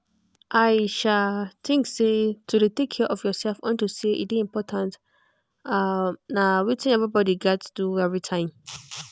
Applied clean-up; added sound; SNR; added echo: none; none; none; none.